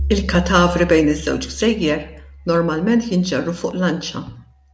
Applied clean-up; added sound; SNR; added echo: none; Bowed string instrument; 12 dB; none.